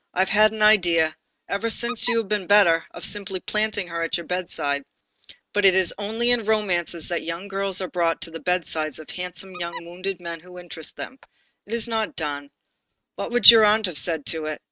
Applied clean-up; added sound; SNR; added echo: neural mask model RNNoise.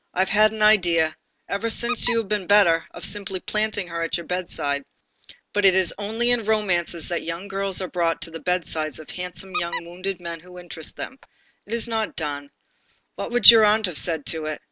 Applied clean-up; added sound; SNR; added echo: none; Squeak; 10 dB; none.